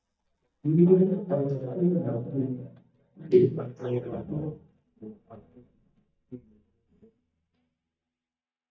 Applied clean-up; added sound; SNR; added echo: neural mask model DeepFilterNet 3.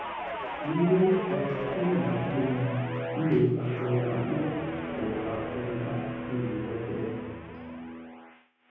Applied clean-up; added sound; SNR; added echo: none; Guitar; 6 dB; reverberation time 1.3 s.